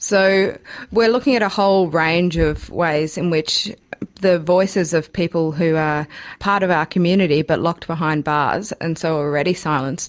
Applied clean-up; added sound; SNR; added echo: none; none; none; none.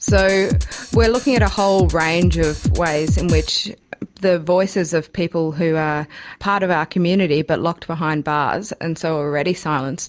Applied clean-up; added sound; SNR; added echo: none; Drum kit; 1 dB; none.